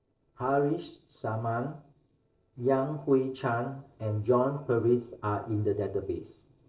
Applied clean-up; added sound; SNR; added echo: neural separator model SepFormer DNS4.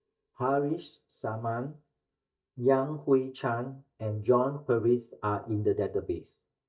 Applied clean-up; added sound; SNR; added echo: neural mask model DeepFilterNet 3.